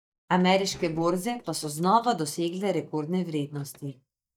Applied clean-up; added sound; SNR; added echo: neural mask model DeepFilterNet 3.